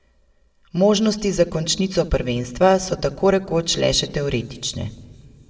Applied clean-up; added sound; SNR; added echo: none; none; none; reverberation time 1.1 s.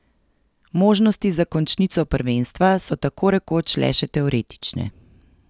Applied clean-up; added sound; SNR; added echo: none; none; none; none.